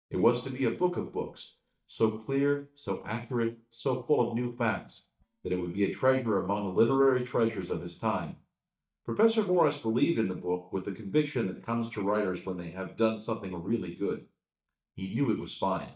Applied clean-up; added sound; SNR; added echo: neural mask model DeepFilterNet 3.